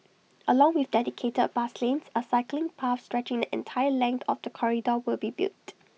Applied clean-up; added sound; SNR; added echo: none; none; none; none.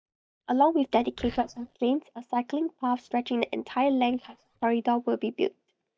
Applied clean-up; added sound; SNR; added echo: neural mask model DeepFilterNet 3.